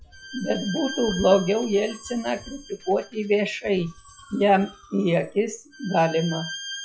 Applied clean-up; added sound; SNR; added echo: classical method log-MMSE.